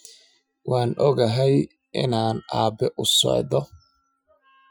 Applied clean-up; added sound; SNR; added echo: classical method Wiener filter.